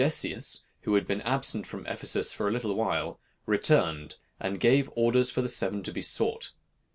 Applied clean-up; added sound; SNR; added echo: none; none; none; none.